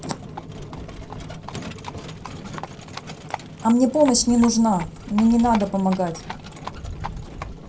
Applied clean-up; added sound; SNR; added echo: none; Livestock, farm animals, working animals; 11 dB; reverberation time 0.3 s.